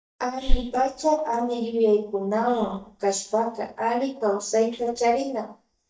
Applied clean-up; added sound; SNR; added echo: neural mask model DeepFilterNet 3.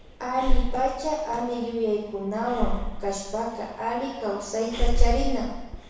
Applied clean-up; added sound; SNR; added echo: none; Breathing; -3 dB; reverberation time 1.1 s.